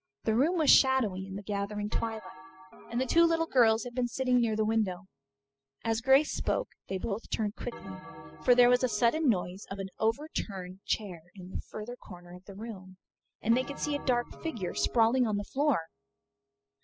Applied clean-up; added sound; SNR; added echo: classical method spectral subtraction.